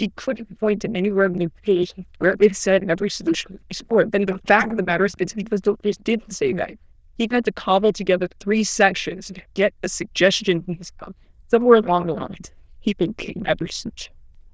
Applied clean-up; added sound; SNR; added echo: neural diffusion model UNIVERSE++.